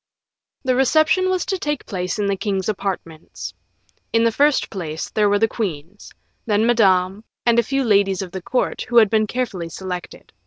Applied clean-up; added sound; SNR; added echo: none; none; none; none.